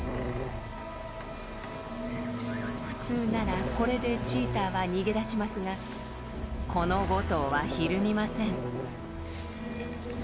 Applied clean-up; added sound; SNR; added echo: none; Buzz; 9 dB; none.